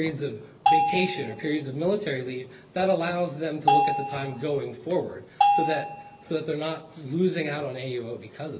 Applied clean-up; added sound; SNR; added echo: none; Bell; -4 dB; none.